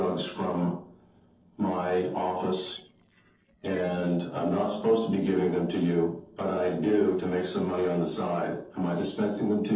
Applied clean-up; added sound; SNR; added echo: neural separator model SepFormer DNS4.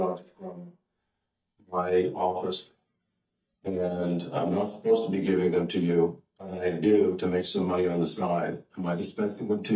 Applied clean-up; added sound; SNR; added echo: neural mask model DeepFilterNet 3.